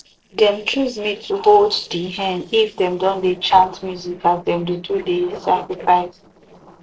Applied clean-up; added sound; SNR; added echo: neural separator model SepFormer DNS4.